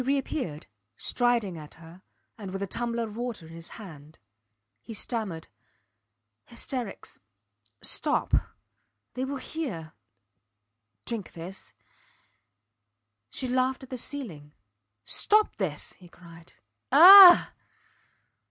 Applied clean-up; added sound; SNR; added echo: none; none; none; none.